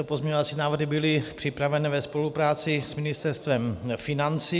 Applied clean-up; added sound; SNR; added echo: none; none; none; none.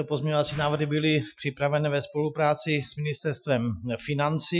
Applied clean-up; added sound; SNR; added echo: classical method Wiener filter.